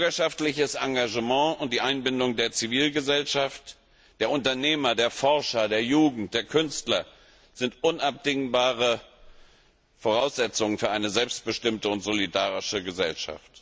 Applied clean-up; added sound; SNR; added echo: none; none; none; none.